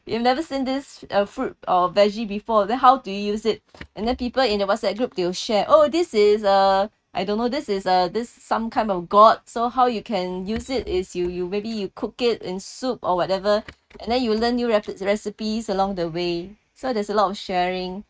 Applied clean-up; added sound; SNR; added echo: neural mask model RNNoise.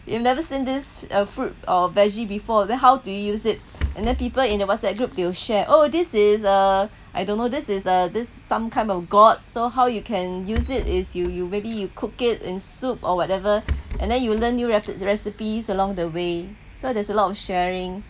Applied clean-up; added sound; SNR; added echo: none; Rattle / Breathing; 11 dB; none.